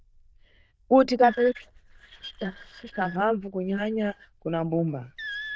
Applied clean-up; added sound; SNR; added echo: neural diffusion model UNIVERSE++.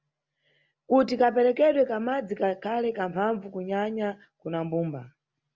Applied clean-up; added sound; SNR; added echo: none; none; none; none.